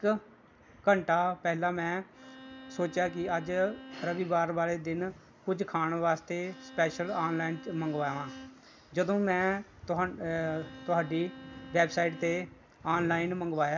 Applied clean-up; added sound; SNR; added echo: none; Bowed string instrument; 18 dB; none.